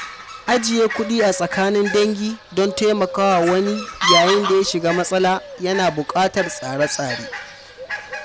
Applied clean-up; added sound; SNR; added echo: none; Fowl; 8 dB; none.